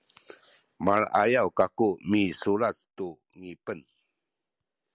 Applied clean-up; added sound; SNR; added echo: none; none; none; none.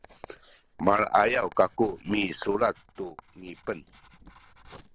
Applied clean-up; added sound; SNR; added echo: neural separator model SepFormer DNS4.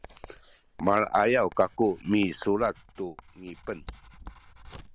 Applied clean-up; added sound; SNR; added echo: none; Writing; 20 dB; none.